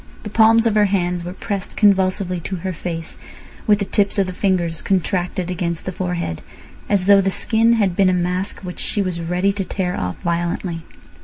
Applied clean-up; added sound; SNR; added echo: none; none; none; none.